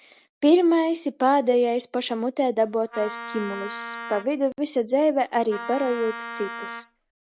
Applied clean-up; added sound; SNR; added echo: none; Wind instrument, woodwind instrument; 12 dB; none.